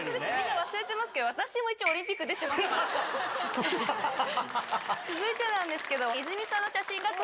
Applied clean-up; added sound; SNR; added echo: none; none; none; none.